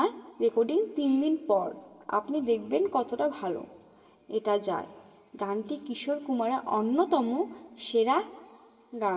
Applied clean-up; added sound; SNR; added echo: none; none; none; reverberation time 1.7 s.